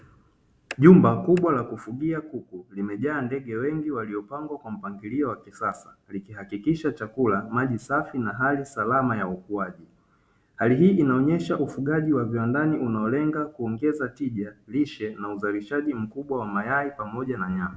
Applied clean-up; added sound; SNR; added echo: none; none; none; none.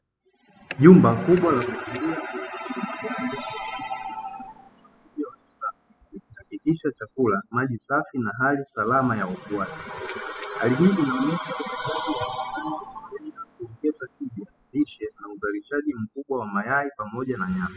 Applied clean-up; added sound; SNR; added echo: classical method spectral subtraction.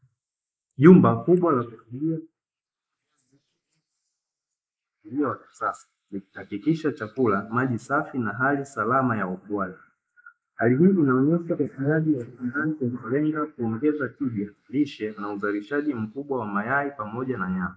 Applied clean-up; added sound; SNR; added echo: neural mask model Resemble Enhance denoiser.